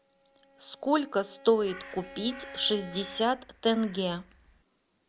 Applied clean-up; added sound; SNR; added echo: none; Crow + Bowed string instrument; 18 dB; none.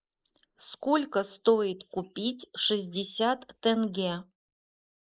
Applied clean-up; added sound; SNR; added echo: neural mask model Resemble Enhance denoiser.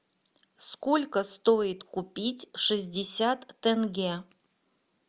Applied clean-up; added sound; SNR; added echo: none; none; none; none.